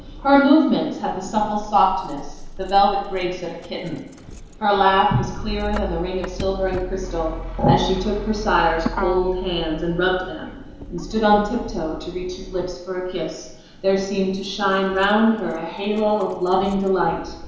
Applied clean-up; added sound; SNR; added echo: none; Motor vehicle (road); 13 dB; reverberation time 1.0 s.